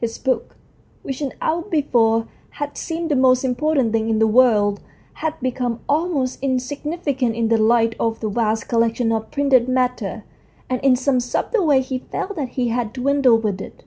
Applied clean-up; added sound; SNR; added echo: none; none; none; none.